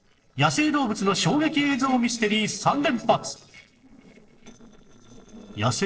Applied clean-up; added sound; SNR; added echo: neural separator model SepFormer DNS4.